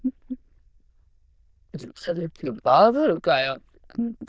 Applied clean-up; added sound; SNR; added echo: neural diffusion model UNIVERSE++.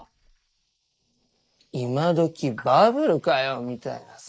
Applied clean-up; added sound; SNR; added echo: neural mask model Resemble Enhance denoiser.